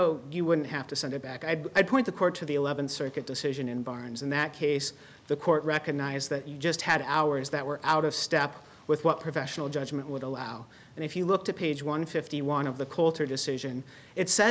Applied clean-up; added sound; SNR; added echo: none; none; none; none.